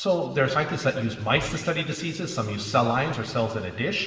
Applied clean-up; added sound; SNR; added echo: none; Bass drum; 17 dB; reverberation time 2.4 s.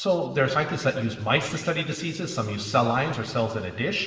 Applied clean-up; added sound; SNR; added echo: neural separator model SepFormer DNS4.